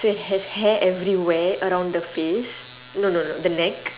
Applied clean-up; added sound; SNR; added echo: none; none; none; none.